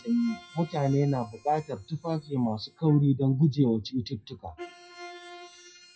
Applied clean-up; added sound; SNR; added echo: classical method WPE with log-MMSE.